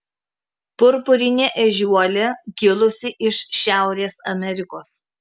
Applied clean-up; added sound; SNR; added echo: none; none; none; none.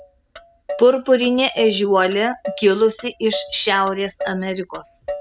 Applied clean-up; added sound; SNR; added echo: none; Motor vehicle (road); 14 dB; none.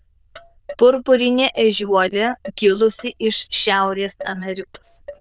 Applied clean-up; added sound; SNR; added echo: neural diffusion model UNIVERSE++.